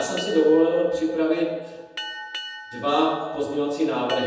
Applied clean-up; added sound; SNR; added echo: none; Boat, Water vehicle; 14 dB; reverberation time 1.1 s.